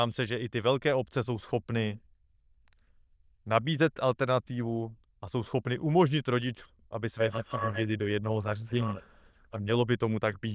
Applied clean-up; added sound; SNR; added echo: neural diffusion model UNIVERSE++.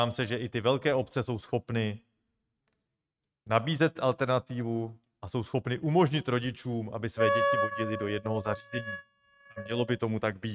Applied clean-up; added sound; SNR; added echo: neural mask model RNNoise.